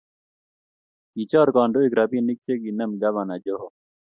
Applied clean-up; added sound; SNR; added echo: none; none; none; none.